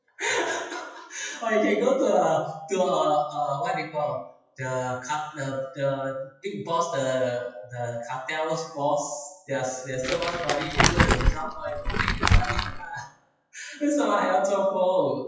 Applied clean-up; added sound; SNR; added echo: classical method WPE with log-MMSE.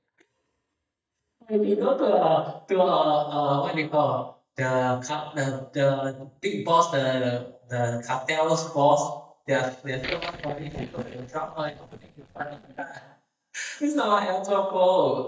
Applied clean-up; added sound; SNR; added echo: neural mask model DeepFilterNet 3.